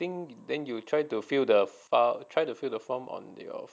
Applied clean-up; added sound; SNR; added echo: none; none; none; none.